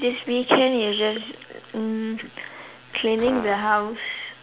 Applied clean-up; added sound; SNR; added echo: none; Fart; 11 dB; none.